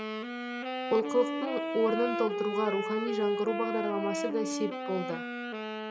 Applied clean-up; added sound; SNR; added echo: none; Wind instrument, woodwind instrument; 2 dB; none.